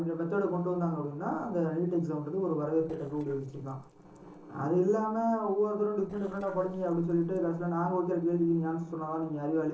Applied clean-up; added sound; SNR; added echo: neural separator model SepFormer DNS4.